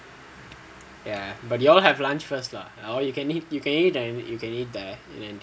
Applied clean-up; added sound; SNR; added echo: none; none; none; none.